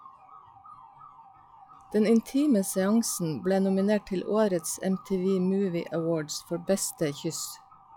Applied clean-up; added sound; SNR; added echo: classical method log-MMSE.